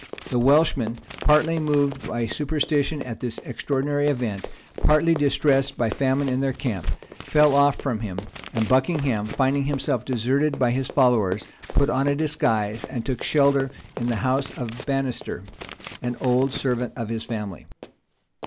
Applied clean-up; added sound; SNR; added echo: none; Scissors + Run; 16 dB; none.